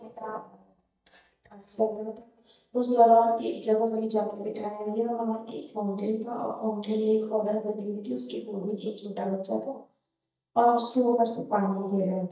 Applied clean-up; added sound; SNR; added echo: neural mask model DeepFilterNet 3.